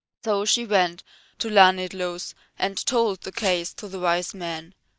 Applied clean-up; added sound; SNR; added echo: neural mask model DeepFilterNet 3.